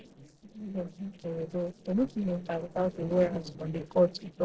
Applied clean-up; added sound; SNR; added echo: neural separator model SepFormer DNS4.